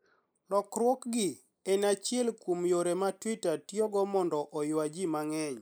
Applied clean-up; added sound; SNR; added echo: neural mask model Resemble Enhance denoiser.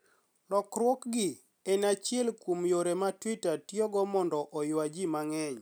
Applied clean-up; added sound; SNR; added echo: none; none; none; none.